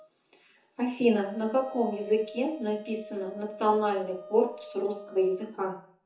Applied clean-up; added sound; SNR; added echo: none; Wind instrument, woodwind instrument; 17 dB; reverberation time 0.6 s.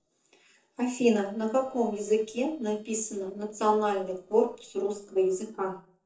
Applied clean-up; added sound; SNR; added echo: neural separator model SepFormer DNS4.